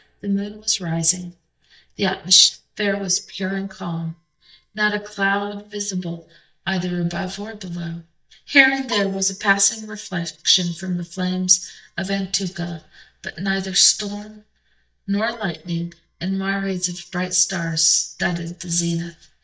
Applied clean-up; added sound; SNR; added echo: neural mask model DeepFilterNet 3.